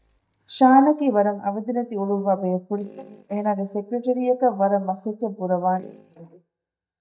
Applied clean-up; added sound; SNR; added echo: neural mask model DeepFilterNet 3.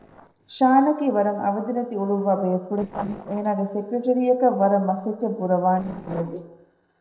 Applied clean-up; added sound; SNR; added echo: neural separator model SepFormer DNS4.